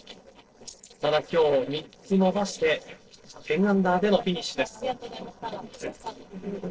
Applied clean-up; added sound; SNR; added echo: neural separator model SepFormer DNS4.